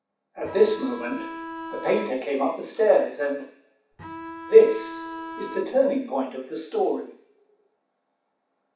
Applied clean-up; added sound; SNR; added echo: none; Bowed string instrument; 11 dB; reverberation time 0.7 s.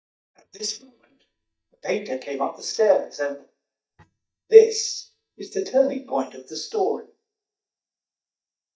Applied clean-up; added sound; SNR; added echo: neural mask model DeepFilterNet 3.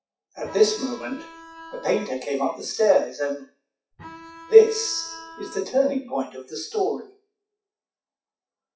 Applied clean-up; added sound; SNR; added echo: classical method WPE with log-MMSE.